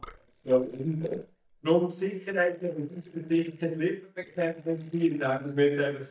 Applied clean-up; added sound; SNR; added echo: neural mask model DeepFilterNet 3.